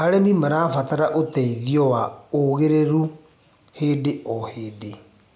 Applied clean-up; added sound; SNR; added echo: none; none; none; none.